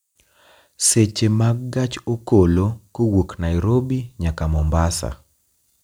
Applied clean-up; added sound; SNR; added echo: none; none; none; none.